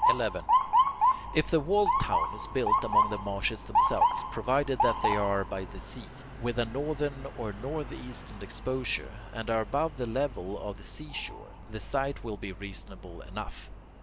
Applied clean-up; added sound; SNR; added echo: none; Motor vehicle (road) / Siren; -1 dB; none.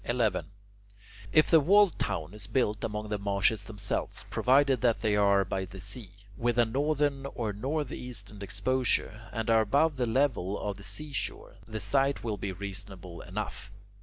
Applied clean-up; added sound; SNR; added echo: none; none; none; none.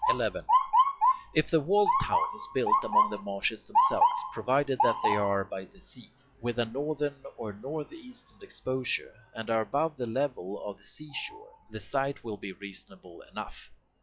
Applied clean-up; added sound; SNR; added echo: classical method log-MMSE.